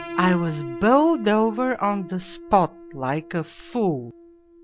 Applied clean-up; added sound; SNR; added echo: none; Piano; 14 dB; none.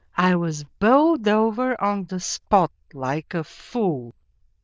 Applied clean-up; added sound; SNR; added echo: neural diffusion model UNIVERSE++.